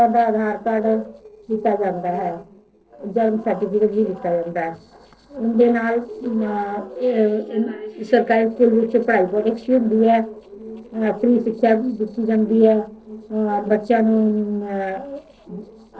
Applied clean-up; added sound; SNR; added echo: neural separator model SepFormer DNS4.